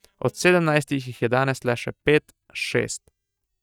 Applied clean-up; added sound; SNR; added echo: neural mask model DeepFilterNet 3.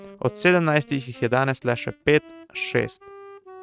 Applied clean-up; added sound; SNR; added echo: neural mask model RNNoise.